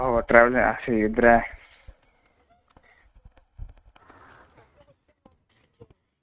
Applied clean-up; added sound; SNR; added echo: neural mask model RNNoise.